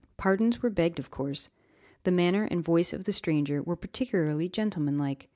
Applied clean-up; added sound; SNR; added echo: none; none; none; none.